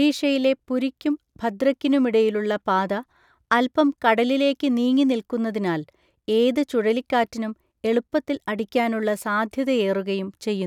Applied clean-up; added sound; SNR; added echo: none; none; none; none.